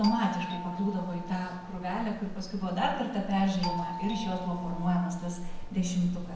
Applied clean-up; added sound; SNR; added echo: none; Doorbell; 10 dB; none.